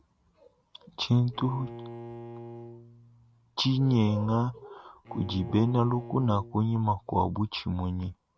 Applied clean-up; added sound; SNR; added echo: none; Bowed string instrument; 16 dB; none.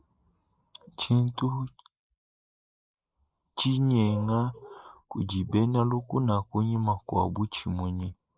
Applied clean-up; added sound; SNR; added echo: neural mask model Resemble Enhance denoiser.